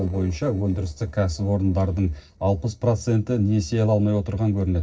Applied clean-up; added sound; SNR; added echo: neural separator model SepFormer DNS4.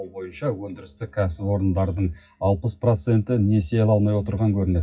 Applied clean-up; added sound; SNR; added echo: classical method WPE with log-MMSE.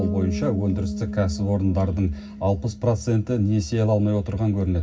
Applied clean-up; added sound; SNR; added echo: none; Bass guitar; 10 dB; reverberation time 0.4 s.